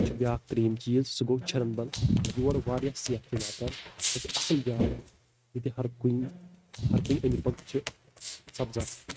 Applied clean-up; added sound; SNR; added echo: neural mask model RNNoise.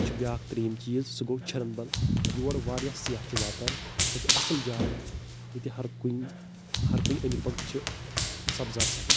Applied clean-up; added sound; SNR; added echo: none; Run; -3 dB; none.